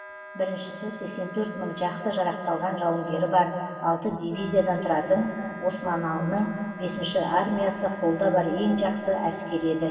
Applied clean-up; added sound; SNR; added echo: none; Wind instrument, woodwind instrument; 14 dB; reverberation time 2.3 s.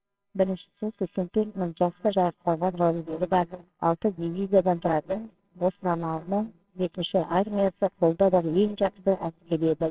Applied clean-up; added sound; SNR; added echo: neural separator model SepFormer WHAMR!.